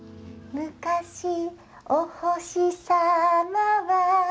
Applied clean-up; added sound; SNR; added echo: none; none; none; none.